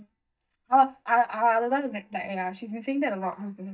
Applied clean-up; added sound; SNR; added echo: neural mask model DeepFilterNet 3.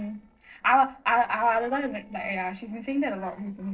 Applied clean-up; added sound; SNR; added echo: neural separator model SepFormer DNS4.